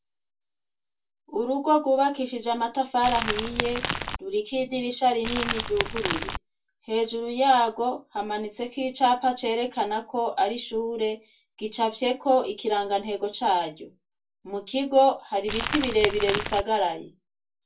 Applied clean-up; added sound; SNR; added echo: none; Crumpling, crinkling / Crackle; 4 dB; reverberation time 0.2 s.